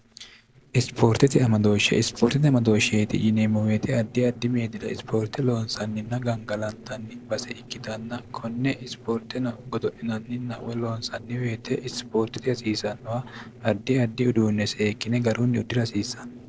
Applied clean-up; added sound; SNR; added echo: neural separator model SepFormer DNS4.